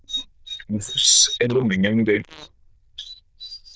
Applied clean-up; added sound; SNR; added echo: neural diffusion model UNIVERSE++.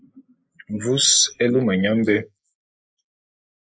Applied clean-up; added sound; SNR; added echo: neural mask model Resemble Enhance denoiser.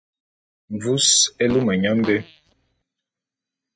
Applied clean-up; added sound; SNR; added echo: neural mask model DeepFilterNet 3.